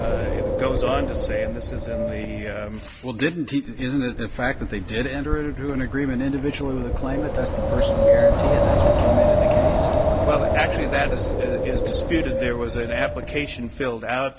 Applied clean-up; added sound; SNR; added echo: none; Wind; -4 dB; none.